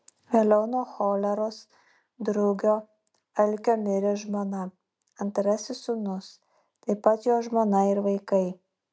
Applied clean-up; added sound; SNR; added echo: none; none; none; none.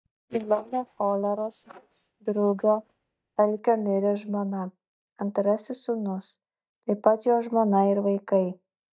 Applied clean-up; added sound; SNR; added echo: neural mask model DeepFilterNet 3.